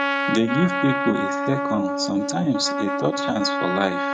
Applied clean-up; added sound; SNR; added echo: neural mask model RNNoise.